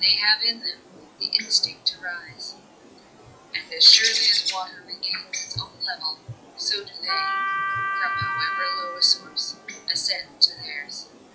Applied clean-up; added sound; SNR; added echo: classical method log-MMSE.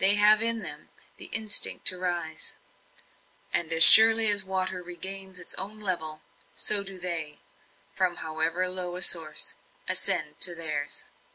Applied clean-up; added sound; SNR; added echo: none; none; none; none.